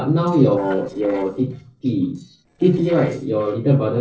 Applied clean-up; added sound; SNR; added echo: neural separator model SepFormer DNS4.